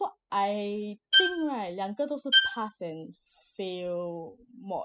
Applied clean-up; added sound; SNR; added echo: classical method spectral subtraction.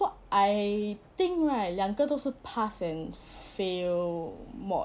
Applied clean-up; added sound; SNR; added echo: none; none; none; none.